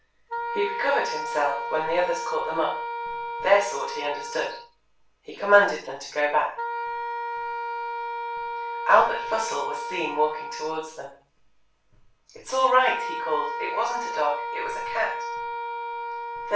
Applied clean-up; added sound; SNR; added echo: none; Wind instrument, woodwind instrument; 5 dB; reverberation time 0.4 s.